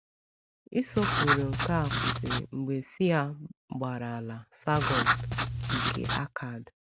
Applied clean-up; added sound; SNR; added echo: none; Writing; -4 dB; none.